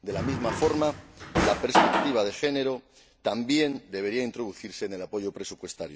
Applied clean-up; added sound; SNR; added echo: none; Drawer open or close; -2 dB; none.